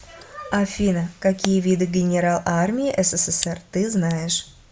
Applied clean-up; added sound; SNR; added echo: none; Camera; 19 dB; none.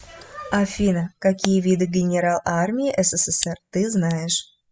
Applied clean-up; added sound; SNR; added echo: classical method spectral subtraction.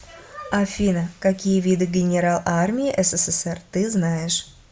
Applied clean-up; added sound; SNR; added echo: none; none; none; none.